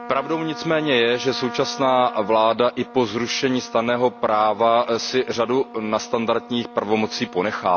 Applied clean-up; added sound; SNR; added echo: none; Trumpet; 16 dB; none.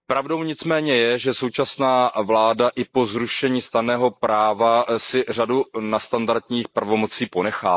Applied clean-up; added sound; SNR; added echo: neural mask model Resemble Enhance denoiser.